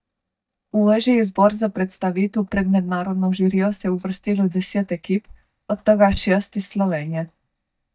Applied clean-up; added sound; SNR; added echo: neural mask model DeepFilterNet 3.